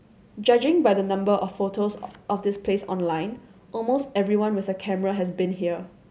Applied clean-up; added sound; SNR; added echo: none; none; none; none.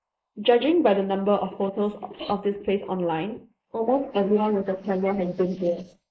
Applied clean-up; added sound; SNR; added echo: neural mask model Resemble Enhance denoiser.